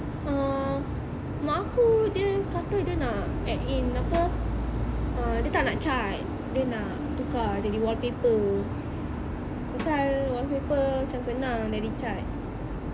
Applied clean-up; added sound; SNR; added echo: none; Drum; 18 dB; none.